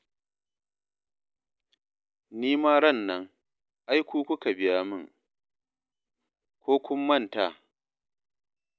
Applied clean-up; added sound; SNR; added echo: none; none; none; none.